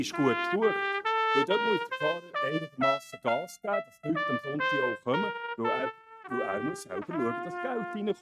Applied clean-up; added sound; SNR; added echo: neural mask model RNNoise.